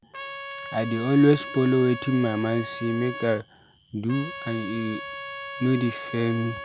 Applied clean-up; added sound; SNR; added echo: none; Trumpet; 11 dB; none.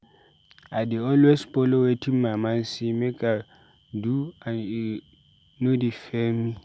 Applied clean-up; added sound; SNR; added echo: none; none; none; none.